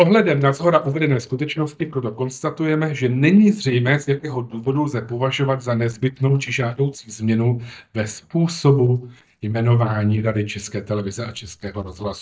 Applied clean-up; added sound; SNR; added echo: neural mask model DeepFilterNet 3.